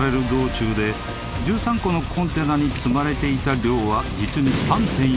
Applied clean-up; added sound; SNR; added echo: none; none; none; none.